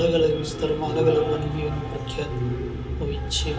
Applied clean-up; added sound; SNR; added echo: none; Wind instrument, woodwind instrument; 18 dB; reverberation time 0.2 s.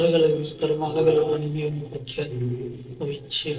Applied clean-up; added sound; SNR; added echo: neural separator model SepFormer DNS4.